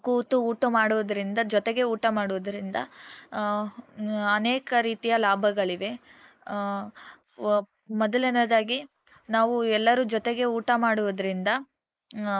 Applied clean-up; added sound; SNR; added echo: neural mask model Resemble Enhance denoiser.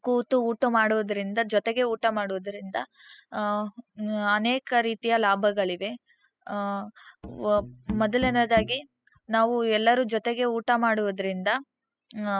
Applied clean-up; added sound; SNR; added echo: classical method spectral subtraction.